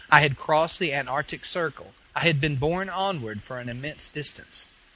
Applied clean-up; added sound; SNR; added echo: none; none; none; none.